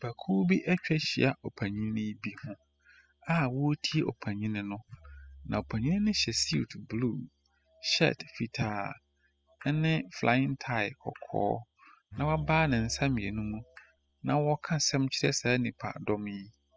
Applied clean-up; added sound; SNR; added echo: classical method spectral subtraction.